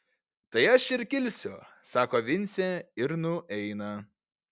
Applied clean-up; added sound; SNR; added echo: none; none; none; none.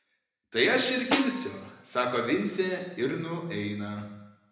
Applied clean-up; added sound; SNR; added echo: none; Snare drum; 7 dB; reverberation time 0.9 s.